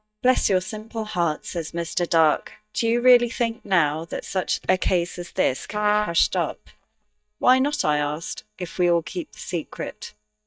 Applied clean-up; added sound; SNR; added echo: neural mask model DeepFilterNet 3.